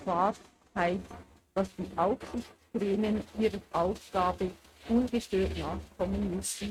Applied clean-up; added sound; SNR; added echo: neural mask model RNNoise.